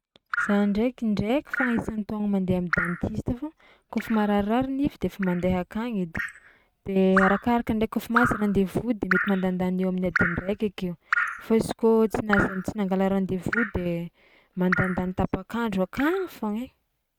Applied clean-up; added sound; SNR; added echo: neural mask model RNNoise.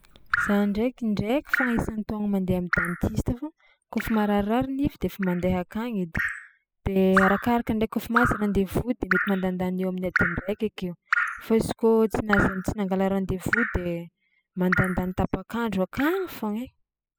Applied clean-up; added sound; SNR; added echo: classical method spectral subtraction.